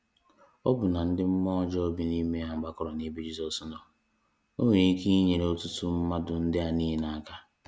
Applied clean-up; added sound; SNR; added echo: none; none; none; none.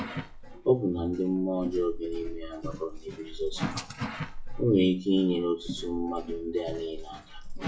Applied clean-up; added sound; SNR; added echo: classical method WPE with log-MMSE.